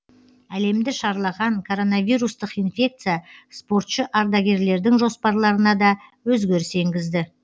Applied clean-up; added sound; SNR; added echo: none; none; none; none.